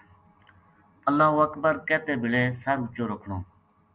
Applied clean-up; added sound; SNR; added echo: none; none; none; none.